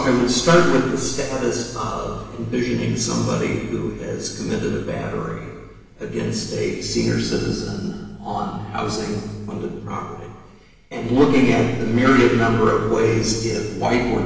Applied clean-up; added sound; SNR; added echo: none; none; none; reverberation time 1.2 s.